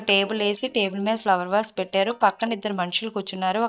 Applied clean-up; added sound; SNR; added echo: neural mask model DeepFilterNet 3.